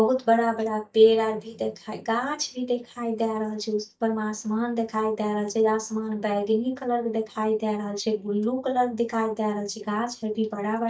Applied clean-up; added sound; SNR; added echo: neural mask model DeepFilterNet 3.